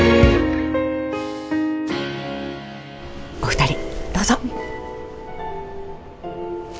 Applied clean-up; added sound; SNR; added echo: none; none; none; none.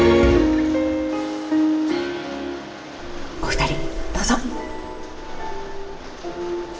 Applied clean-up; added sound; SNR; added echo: none; Rain; 17 dB; reverberation time 0.9 s.